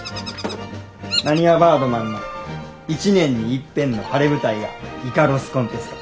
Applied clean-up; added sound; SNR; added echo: none; Bird vocalization, bird call, bird song; 15 dB; none.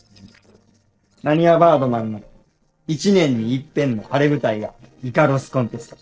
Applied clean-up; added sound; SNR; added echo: neural separator model SepFormer DNS4.